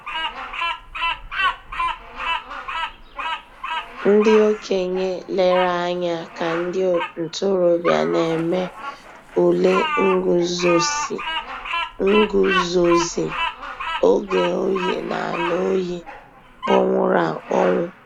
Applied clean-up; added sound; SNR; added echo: none; Bird vocalization, bird call, bird song; 7 dB; none.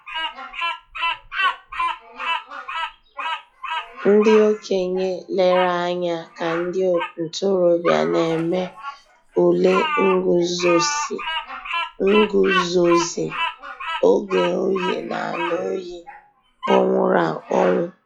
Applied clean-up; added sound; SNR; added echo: classical method log-MMSE.